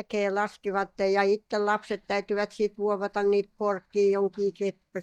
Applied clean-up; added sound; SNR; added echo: neural mask model DeepFilterNet 3.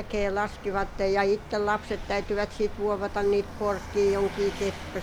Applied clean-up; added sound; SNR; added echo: none; Vehicle; 10 dB; none.